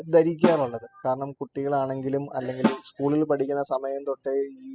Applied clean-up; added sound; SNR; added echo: classical method spectral subtraction.